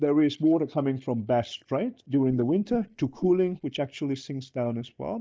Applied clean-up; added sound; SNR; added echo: neural mask model DeepFilterNet 3.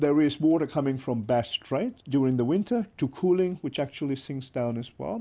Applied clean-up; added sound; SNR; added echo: none; none; none; none.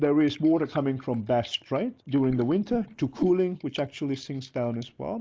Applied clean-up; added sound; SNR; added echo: neural mask model Resemble Enhance denoiser.